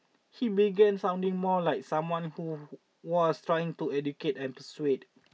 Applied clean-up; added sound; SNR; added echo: none; none; none; none.